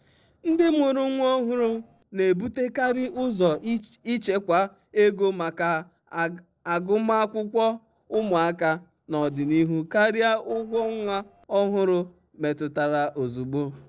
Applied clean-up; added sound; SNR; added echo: neural separator model SepFormer DNS4.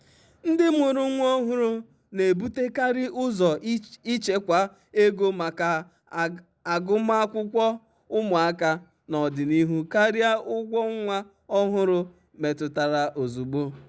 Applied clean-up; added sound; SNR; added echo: none; none; none; none.